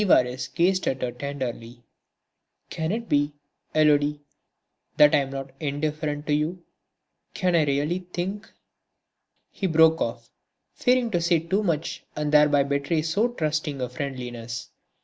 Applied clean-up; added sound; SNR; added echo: none; none; none; none.